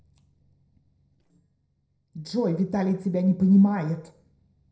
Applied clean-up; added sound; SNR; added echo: neural separator model SepFormer DNS4.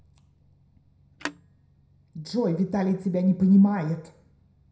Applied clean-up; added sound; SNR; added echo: none; Telephone; 16 dB; reverberation time 0.5 s.